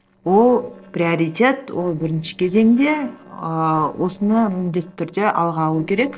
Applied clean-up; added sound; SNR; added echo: neural separator model SepFormer DNS4.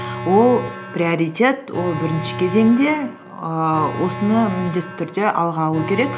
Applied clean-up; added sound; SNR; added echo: none; Alarm; 11 dB; none.